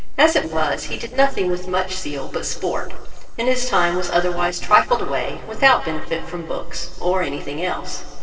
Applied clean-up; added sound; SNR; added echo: neural separator model SepFormer DNS4.